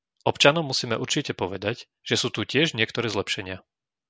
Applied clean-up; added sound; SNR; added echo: none; none; none; none.